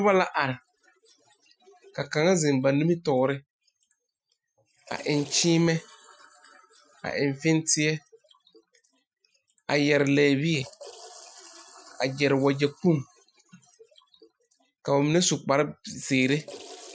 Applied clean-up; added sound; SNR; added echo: classical method Wiener filter.